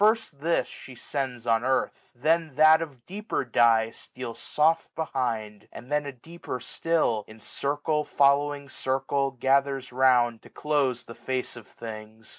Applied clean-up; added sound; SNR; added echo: none; none; none; none.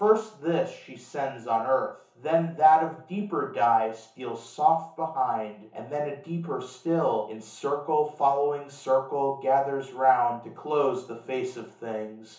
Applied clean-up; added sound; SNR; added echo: none; none; none; reverberation time 0.7 s.